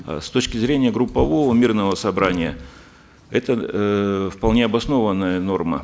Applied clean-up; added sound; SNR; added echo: none; none; none; none.